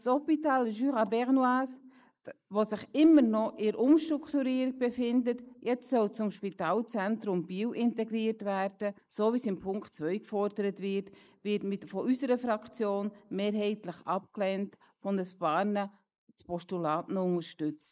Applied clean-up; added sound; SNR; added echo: neural mask model Resemble Enhance denoiser.